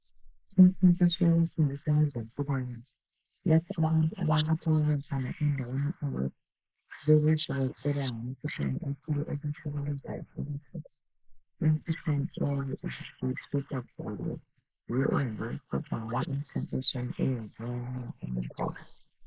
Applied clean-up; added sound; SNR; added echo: neural mask model Resemble Enhance denoiser.